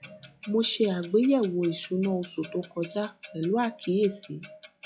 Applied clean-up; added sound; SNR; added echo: classical method log-MMSE.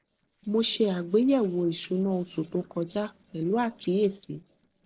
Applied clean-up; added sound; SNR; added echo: neural separator model SepFormer DNS4.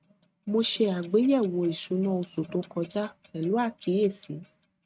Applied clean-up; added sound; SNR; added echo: neural mask model RNNoise.